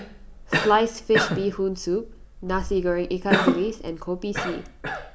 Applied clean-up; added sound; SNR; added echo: none; Cough; 3 dB; none.